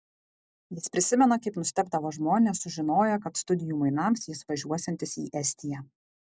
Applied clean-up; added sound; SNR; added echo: none; none; none; none.